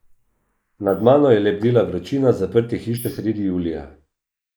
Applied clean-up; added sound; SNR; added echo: neural mask model Resemble Enhance denoiser.